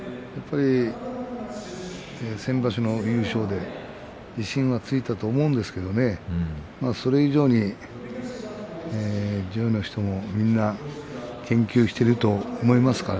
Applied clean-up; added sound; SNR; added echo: none; none; none; none.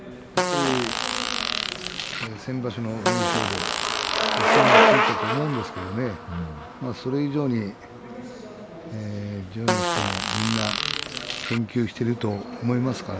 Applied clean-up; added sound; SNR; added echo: none; Fart + Bicycle; -3 dB; none.